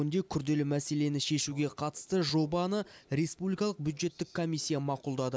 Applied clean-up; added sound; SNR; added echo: none; none; none; none.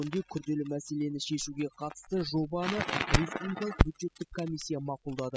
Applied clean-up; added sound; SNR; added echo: classical method spectral subtraction.